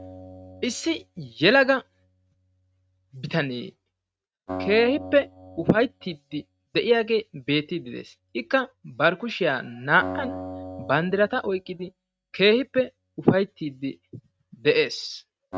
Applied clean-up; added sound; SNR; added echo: neural mask model RNNoise.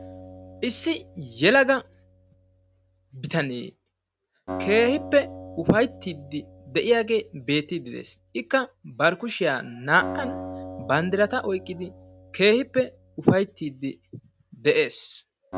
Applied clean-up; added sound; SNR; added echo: none; Acoustic guitar; 15 dB; none.